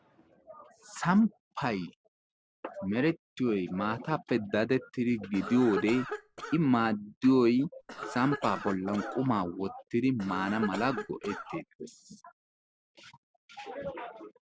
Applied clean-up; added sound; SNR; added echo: none; Cough; 9 dB; none.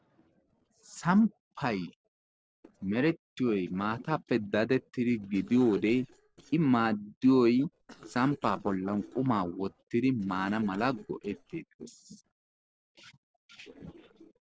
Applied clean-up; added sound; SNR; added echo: neural separator model SepFormer DNS4.